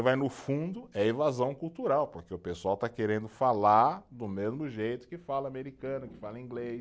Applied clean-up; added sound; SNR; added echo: none; none; none; none.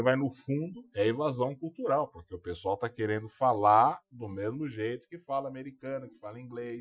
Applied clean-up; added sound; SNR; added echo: classical method Wiener filter.